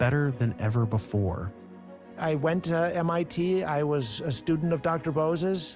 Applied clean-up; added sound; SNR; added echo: none; none; none; none.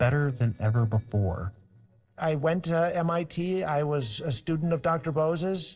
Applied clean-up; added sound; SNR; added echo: neural separator model SepFormer DNS4.